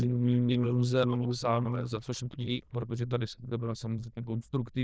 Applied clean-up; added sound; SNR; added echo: neural diffusion model UNIVERSE++.